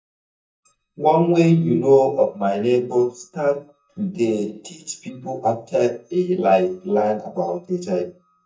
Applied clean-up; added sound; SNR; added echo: neural mask model DeepFilterNet 3.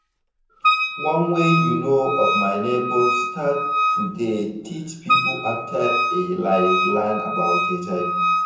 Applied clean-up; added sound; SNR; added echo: none; Wind instrument, woodwind instrument; 0 dB; reverberation time 0.5 s.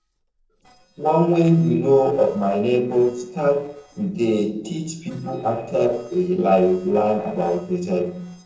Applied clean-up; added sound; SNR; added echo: neural separator model SepFormer DNS4.